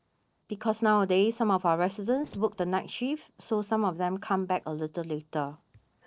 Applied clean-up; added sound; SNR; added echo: neural separator model SepFormer DNS4.